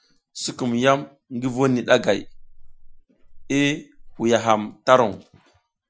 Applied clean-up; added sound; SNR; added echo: classical method Wiener filter.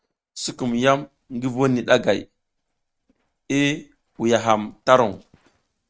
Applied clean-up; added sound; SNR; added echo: neural mask model RNNoise.